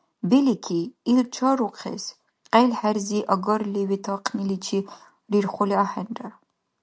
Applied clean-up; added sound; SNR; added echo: none; none; none; none.